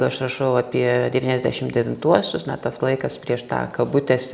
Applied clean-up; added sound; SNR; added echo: none; none; none; none.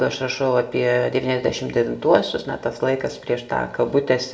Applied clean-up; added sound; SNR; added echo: none; none; none; reverberation time 0.2 s.